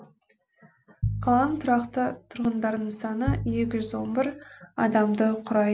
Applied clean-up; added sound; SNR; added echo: none; Piano; 9 dB; none.